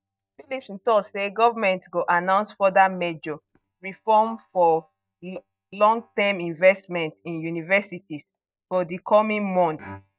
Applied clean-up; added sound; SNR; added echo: neural mask model DeepFilterNet 3.